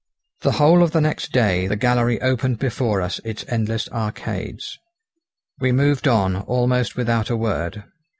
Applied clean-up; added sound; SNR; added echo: none; none; none; none.